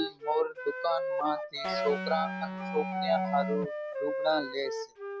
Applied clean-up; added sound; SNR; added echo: none; Electric guitar + Wind instrument, woodwind instrument; 2 dB; none.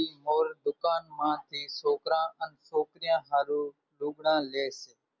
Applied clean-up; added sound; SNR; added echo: none; none; none; none.